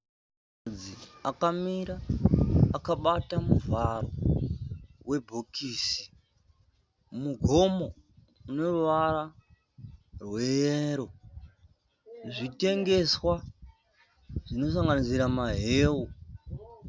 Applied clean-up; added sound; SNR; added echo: none; none; none; none.